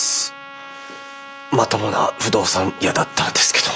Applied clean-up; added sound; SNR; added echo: none; Trumpet; 16 dB; none.